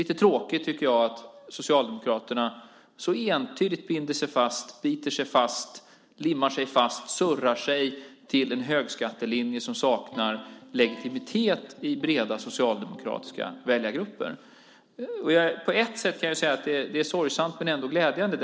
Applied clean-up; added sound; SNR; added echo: neural separator model SepFormer DNS4.